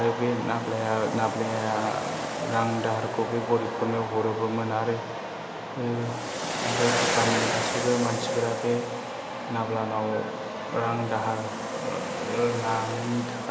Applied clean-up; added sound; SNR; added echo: none; Waves, surf; 8 dB; none.